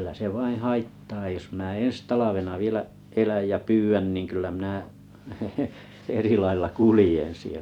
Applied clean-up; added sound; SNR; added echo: none; none; none; none.